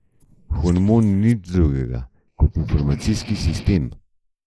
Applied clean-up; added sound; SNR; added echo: neural mask model Resemble Enhance denoiser.